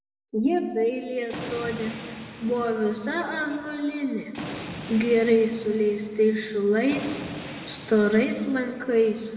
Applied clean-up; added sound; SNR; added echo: none; Thunder; 14 dB; reverberation time 2.1 s.